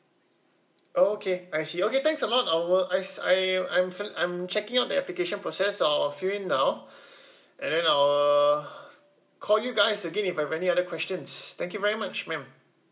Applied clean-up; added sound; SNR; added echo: none; none; none; none.